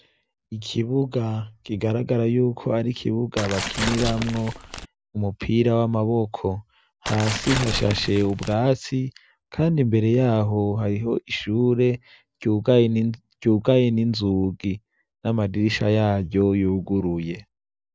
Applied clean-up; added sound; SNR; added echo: none; Tearing; 7 dB; none.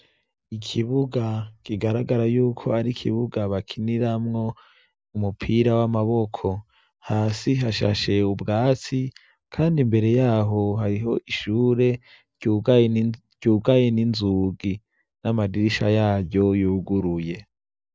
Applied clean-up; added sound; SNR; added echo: none; none; none; none.